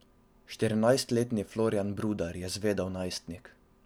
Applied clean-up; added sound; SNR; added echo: none; none; none; none.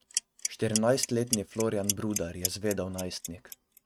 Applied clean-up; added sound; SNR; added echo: neural mask model RNNoise.